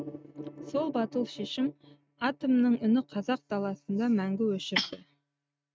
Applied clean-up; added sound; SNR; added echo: neural mask model RNNoise.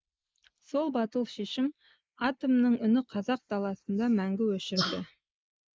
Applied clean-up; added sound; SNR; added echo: neural mask model Resemble Enhance denoiser.